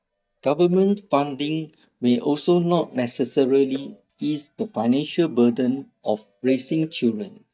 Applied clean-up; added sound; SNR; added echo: neural mask model DeepFilterNet 3.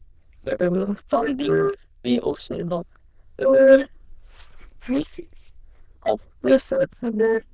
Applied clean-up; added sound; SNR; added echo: neural diffusion model UNIVERSE++.